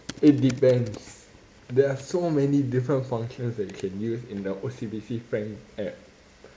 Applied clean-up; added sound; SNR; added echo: none; none; none; none.